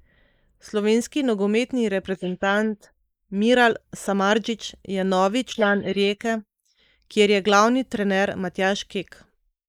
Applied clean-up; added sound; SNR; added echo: neural mask model Resemble Enhance denoiser.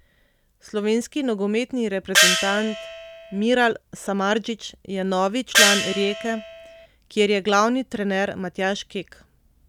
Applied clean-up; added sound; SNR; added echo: none; Gong; -2 dB; none.